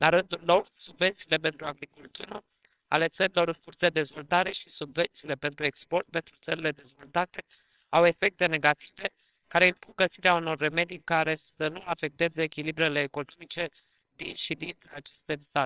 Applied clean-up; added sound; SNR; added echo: neural separator model SepFormer WHAMR!.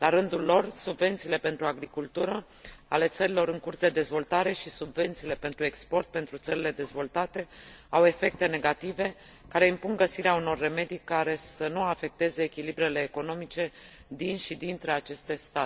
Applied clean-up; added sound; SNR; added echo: none; none; none; none.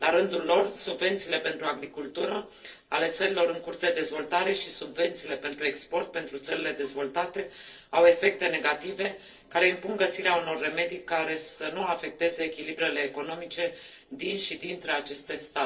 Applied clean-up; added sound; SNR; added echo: neural separator model SepFormer DNS4.